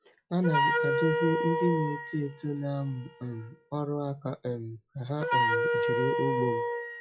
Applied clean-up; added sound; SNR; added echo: classical method log-MMSE.